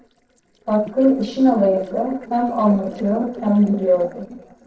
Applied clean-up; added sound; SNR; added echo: neural separator model SepFormer DNS4.